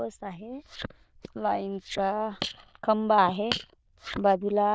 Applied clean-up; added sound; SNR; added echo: neural diffusion model UNIVERSE++.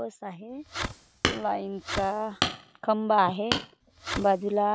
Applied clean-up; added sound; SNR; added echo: none; Fireworks + Hammer; 5 dB; none.